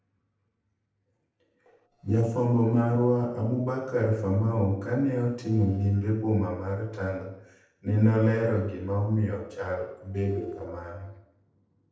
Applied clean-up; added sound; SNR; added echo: neural separator model SepFormer DNS4.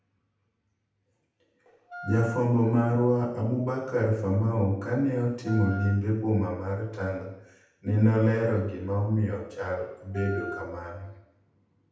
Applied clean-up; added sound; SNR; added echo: none; Wind instrument, woodwind instrument; 13 dB; reverberation time 0.8 s.